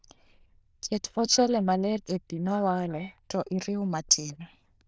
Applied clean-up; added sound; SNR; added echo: neural diffusion model UNIVERSE++.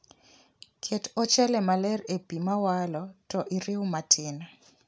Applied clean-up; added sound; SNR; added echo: none; none; none; none.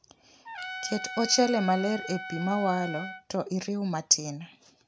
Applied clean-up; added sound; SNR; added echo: none; Trumpet; 10 dB; none.